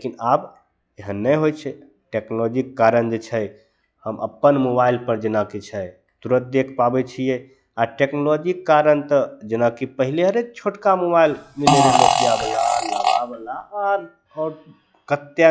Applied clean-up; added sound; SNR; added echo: classical method log-MMSE.